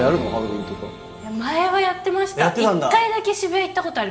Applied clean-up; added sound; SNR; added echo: none; none; none; reverberation time 0.8 s.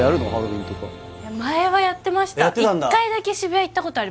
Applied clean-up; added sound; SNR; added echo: none; none; none; none.